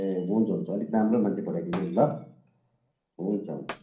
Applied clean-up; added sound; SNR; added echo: none; Shatter; 19 dB; reverberation time 0.6 s.